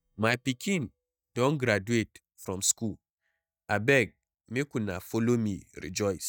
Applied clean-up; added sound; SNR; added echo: neural mask model DeepFilterNet 3.